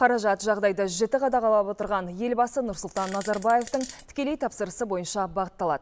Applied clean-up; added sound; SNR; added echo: none; Fart; 20 dB; none.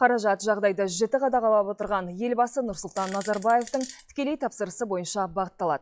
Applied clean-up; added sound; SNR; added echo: classical method log-MMSE.